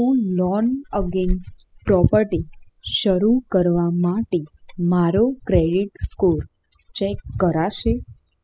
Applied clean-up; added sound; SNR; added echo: classical method spectral subtraction.